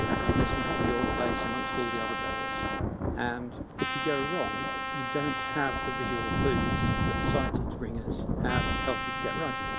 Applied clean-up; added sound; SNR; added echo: none; Trumpet + Thunder / Rain; -5 dB; none.